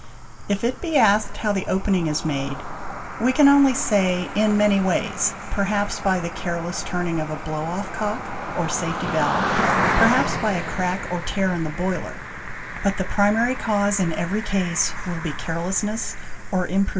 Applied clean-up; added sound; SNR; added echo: none; Cricket; 7 dB; reverberation time 2.1 s.